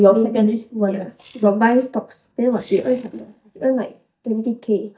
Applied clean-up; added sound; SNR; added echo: neural mask model DeepFilterNet 3.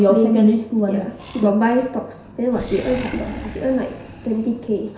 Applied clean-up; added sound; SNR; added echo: none; Animal; 17 dB; reverberation time 0.7 s.